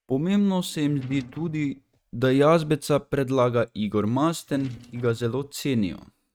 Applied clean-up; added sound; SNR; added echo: neural mask model RNNoise.